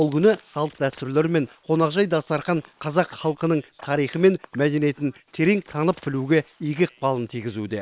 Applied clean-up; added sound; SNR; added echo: neural separator model SepFormer WHAM!.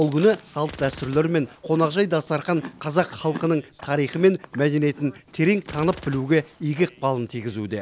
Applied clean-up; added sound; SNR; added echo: none; Gunshot, gunfire + Chewing, mastication; 20 dB; none.